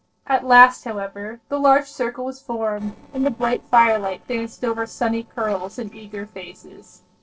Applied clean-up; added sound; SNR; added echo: neural separator model SepFormer DNS4.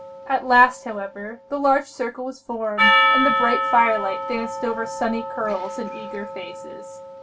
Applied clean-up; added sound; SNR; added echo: none; Percussion; 1 dB; reverberation time 0.2 s.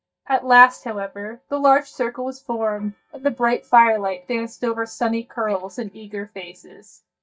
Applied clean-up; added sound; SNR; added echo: neural mask model DeepFilterNet 3.